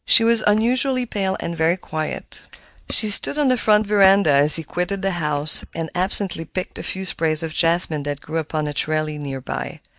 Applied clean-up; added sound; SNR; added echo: neural mask model DeepFilterNet 3.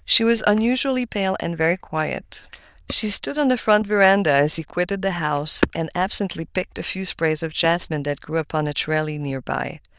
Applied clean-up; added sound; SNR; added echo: neural diffusion model UNIVERSE++.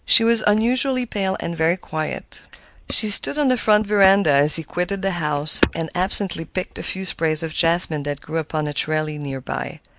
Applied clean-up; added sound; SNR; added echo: neural mask model Resemble Enhance denoiser.